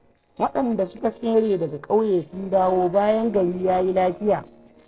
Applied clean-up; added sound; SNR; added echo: neural separator model SepFormer DNS4.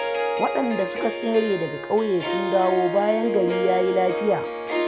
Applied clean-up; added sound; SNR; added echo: none; Harp; 3 dB; none.